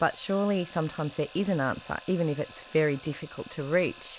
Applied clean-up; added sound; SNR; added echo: none; Alarm / Clock; 7 dB; none.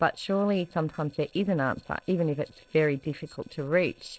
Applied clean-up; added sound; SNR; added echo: neural separator model SepFormer DNS4.